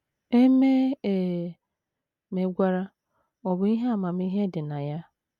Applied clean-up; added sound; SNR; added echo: none; none; none; none.